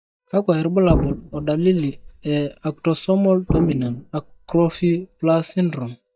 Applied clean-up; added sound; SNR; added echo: neural mask model DeepFilterNet 3.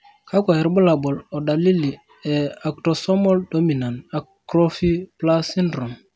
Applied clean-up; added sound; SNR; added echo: none; none; none; none.